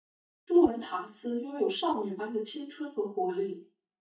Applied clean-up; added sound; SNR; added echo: neural mask model DeepFilterNet 3.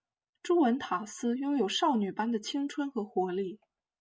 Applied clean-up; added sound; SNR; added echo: none; none; none; none.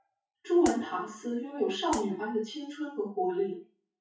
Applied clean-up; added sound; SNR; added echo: classical method WPE with log-MMSE.